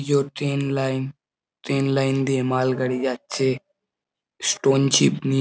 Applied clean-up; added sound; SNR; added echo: none; none; none; none.